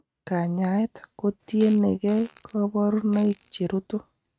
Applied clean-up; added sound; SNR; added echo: neural mask model RNNoise.